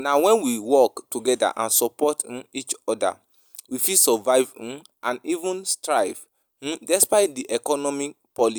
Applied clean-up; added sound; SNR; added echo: none; none; none; none.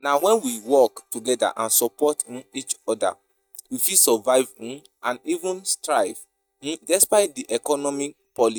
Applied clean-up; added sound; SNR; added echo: neural mask model DeepFilterNet 3.